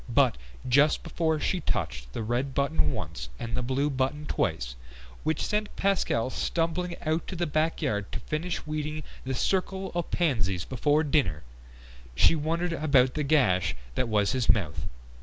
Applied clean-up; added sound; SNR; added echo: none; none; none; none.